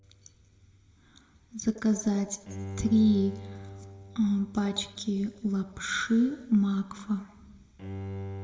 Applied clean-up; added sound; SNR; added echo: none; Bowed string instrument; 14 dB; reverberation time 1.3 s.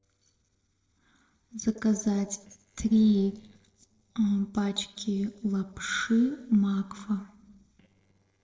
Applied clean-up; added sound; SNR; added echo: neural separator model SepFormer DNS4.